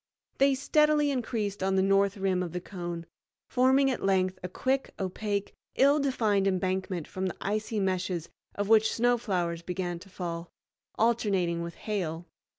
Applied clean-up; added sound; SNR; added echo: none; none; none; none.